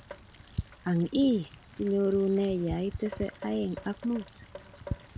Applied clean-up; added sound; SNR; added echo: none; Rain; 12 dB; none.